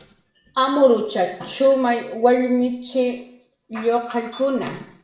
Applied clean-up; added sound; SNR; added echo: none; none; none; reverberation time 0.7 s.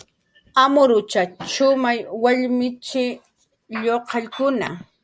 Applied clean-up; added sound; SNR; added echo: none; none; none; none.